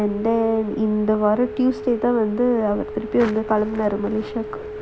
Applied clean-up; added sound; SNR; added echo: none; Telephone; 11 dB; none.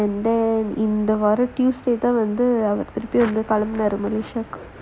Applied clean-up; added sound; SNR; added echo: none; none; none; none.